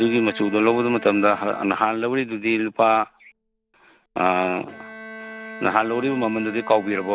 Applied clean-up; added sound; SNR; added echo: none; Bowed string instrument; 17 dB; none.